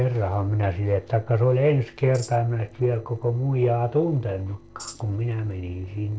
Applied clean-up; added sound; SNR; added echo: neural separator model SepFormer DNS4.